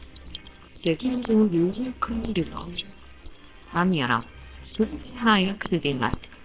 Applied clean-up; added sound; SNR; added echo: neural separator model SepFormer WHAMR!.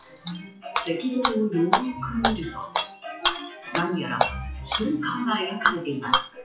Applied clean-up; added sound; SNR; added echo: classical method WPE with log-MMSE.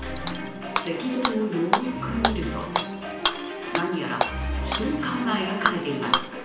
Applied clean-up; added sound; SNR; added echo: none; Shatter / Hammer; 2 dB; reverberation time 0.9 s.